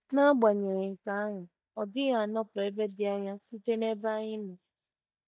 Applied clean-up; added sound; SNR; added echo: neural mask model DeepFilterNet 3.